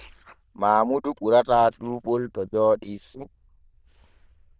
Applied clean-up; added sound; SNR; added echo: neural diffusion model UNIVERSE++.